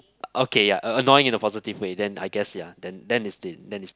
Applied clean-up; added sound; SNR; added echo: none; none; none; none.